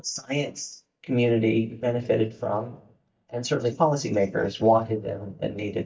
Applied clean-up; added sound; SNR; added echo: neural mask model DeepFilterNet 3.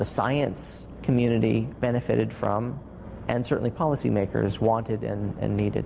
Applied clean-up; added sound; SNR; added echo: none; none; none; none.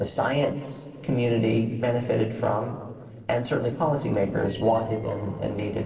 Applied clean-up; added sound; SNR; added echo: neural separator model SepFormer DNS4.